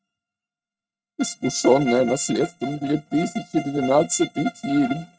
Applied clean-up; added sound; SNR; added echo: neural mask model RNNoise.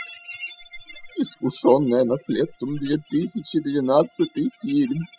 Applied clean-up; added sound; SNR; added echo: classical method spectral subtraction.